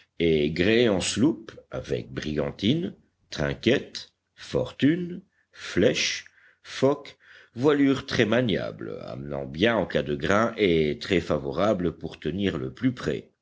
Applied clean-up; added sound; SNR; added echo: none; none; none; none.